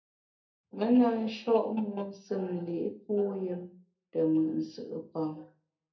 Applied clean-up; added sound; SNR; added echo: none; none; none; reverberation time 0.3 s.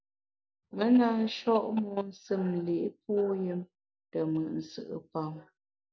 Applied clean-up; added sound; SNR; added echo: none; none; none; none.